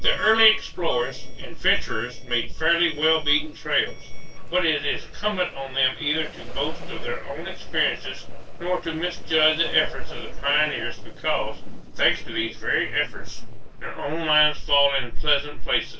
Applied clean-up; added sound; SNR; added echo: neural separator model SepFormer DNS4.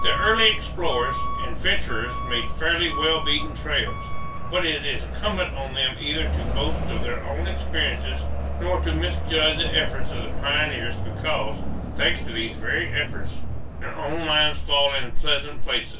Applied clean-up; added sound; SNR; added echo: none; Alarm / Truck; 6 dB; reverberation time 0.2 s.